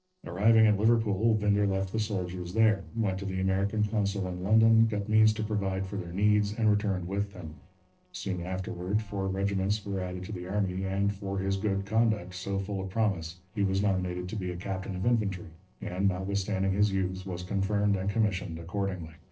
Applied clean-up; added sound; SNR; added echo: neural separator model SepFormer DNS4.